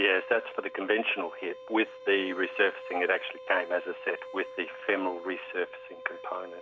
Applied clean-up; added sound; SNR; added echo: none; Bowed string instrument; 13 dB; none.